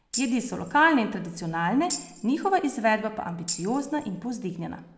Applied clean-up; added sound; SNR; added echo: none; Tambourine; 13 dB; none.